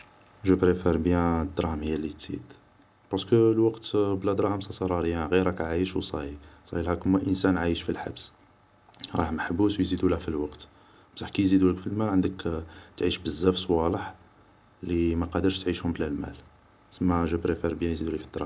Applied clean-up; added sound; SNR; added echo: none; none; none; none.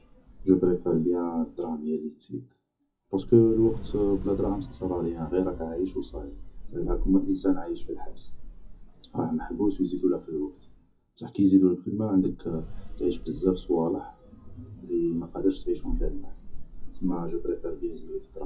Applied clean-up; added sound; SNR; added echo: classical method WPE with log-MMSE.